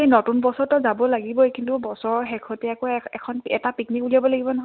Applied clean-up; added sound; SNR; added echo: none; none; none; none.